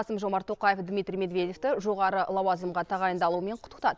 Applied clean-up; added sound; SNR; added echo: none; none; none; none.